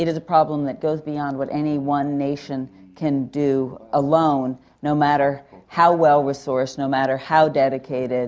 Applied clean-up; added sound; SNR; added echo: none; none; none; none.